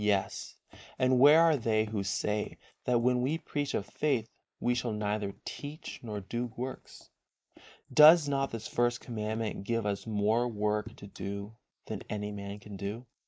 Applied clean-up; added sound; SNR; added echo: neural mask model Resemble Enhance denoiser.